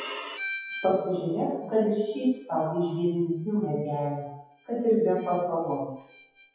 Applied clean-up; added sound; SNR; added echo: classical method WPE with log-MMSE.